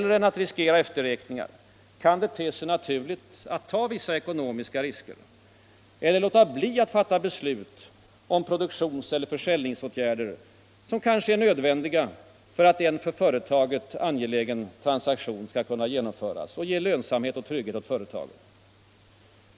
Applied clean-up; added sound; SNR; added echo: none; none; none; none.